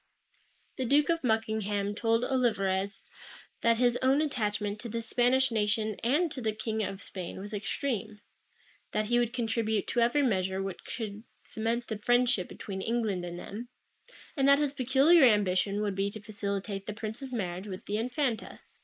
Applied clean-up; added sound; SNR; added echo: neural mask model Resemble Enhance denoiser.